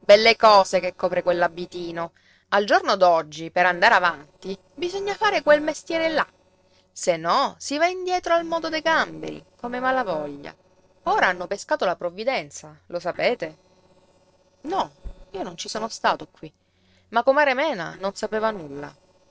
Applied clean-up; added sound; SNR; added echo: neural separator model SepFormer DNS4.